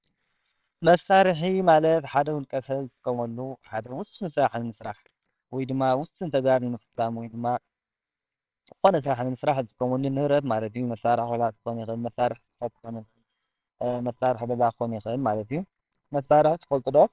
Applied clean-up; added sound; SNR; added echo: neural separator model SepFormer WHAMR!.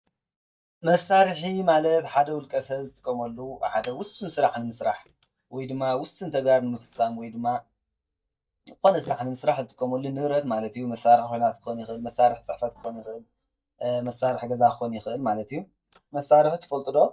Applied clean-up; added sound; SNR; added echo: neural mask model DeepFilterNet 3.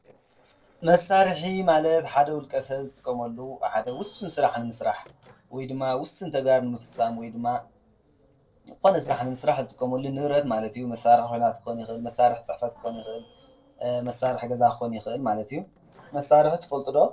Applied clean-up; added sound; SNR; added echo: neural separator model SepFormer DNS4.